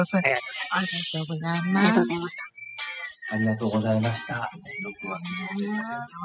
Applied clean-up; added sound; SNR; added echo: classical method spectral subtraction.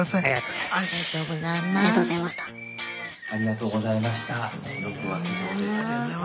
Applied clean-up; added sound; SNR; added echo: none; none; none; none.